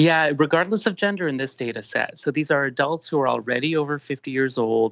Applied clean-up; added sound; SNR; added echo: none; none; none; none.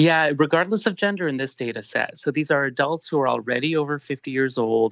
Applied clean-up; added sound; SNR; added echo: neural mask model Resemble Enhance denoiser.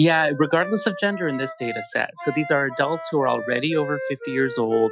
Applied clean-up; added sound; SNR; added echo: classical method Wiener filter.